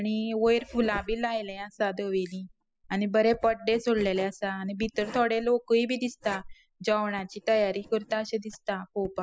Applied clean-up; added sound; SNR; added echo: classical method spectral subtraction.